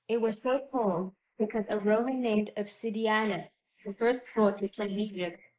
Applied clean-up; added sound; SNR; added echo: neural mask model Resemble Enhance denoiser.